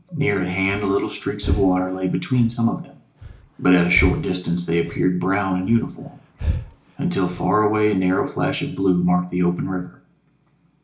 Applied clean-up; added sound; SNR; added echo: none; Breathing; 10 dB; reverberation time 0.4 s.